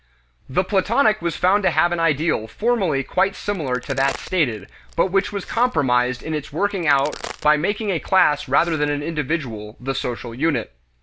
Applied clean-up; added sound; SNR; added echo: none; Crack; 18 dB; none.